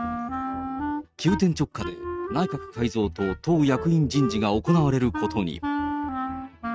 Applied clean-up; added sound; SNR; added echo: neural mask model RNNoise.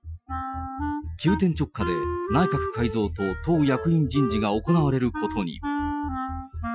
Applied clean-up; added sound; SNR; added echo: classical method Wiener filter.